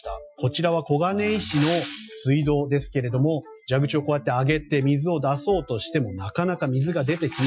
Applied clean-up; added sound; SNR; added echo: classical method Wiener filter.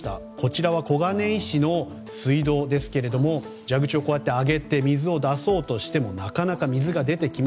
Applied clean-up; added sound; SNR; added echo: none; none; none; none.